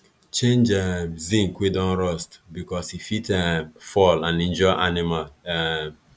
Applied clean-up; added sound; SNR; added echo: none; none; none; none.